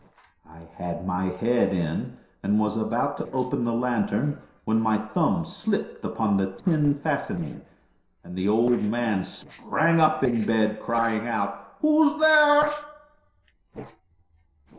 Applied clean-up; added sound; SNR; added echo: neural separator model SepFormer DNS4.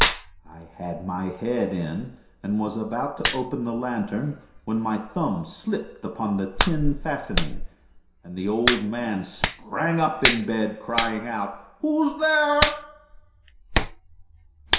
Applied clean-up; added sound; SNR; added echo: none; Hands; 3 dB; reverberation time 0.7 s.